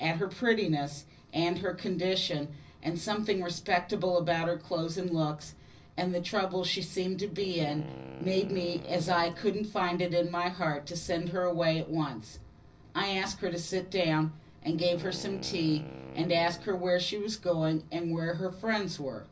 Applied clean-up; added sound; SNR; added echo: none; Wind instrument, woodwind instrument; 16 dB; reverberation time 0.4 s.